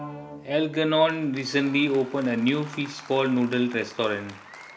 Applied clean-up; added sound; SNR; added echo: none; Applause; 18 dB; none.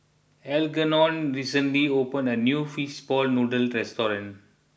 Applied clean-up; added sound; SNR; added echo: none; none; none; none.